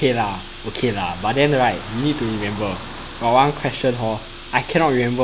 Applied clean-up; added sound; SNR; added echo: none; Car; 17 dB; none.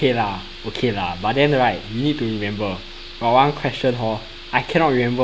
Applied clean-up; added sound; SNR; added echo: none; none; none; none.